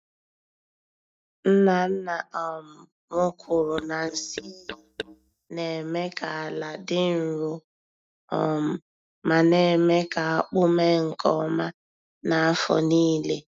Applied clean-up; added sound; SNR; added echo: neural mask model DeepFilterNet 3.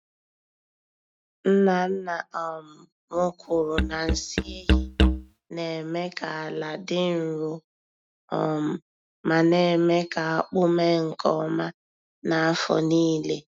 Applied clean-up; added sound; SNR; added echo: neural mask model RNNoise.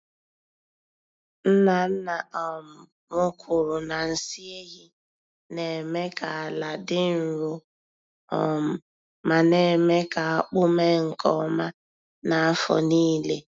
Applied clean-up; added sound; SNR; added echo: none; none; none; none.